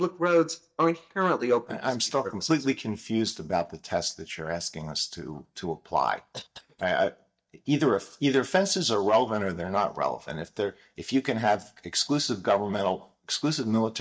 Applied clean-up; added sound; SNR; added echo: neural mask model DeepFilterNet 3.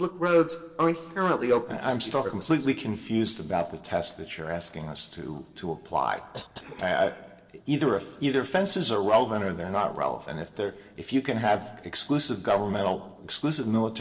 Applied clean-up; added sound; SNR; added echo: neural separator model SepFormer DNS4.